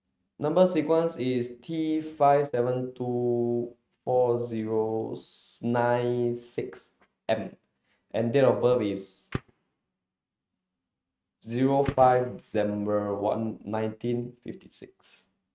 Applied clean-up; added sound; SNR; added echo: neural mask model RNNoise.